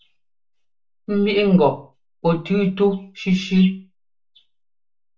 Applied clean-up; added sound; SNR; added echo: none; none; none; reverberation time 0.2 s.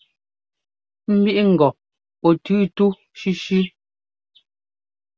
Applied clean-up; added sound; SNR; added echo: none; none; none; none.